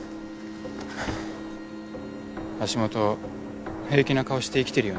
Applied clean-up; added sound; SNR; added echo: none; none; none; none.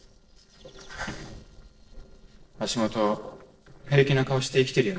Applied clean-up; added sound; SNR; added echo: neural separator model SepFormer DNS4.